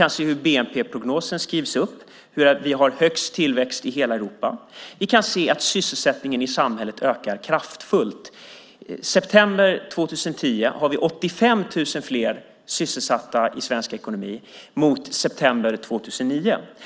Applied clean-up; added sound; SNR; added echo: none; none; none; none.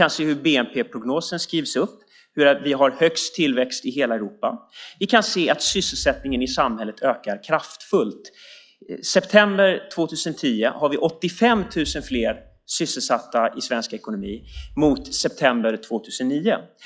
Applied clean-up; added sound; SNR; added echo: classical method log-MMSE.